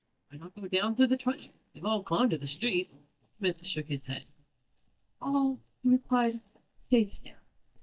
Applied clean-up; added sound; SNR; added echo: neural mask model DeepFilterNet 3.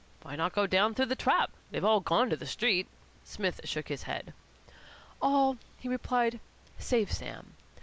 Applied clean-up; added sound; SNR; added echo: none; none; none; none.